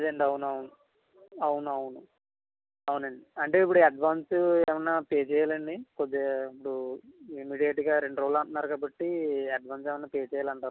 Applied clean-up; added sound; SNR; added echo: none; none; none; none.